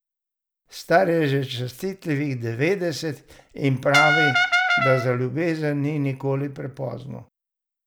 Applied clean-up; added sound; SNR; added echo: none; Brass instrument; -5 dB; none.